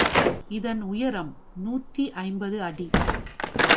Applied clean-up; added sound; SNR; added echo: none; Slam / Wood; -5 dB; none.